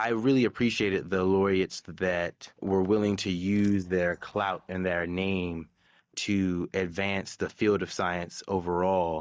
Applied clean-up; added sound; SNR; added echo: neural mask model DeepFilterNet 3.